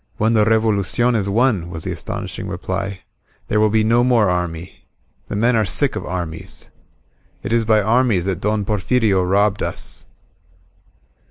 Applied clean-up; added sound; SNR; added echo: none; none; none; none.